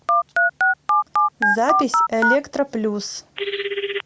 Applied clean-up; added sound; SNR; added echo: none; Telephone; -4 dB; none.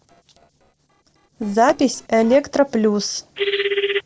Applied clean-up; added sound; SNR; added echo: neural separator model SepFormer DNS4.